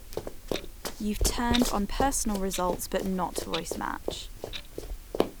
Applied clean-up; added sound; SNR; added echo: none; Run + Clock; 1 dB; none.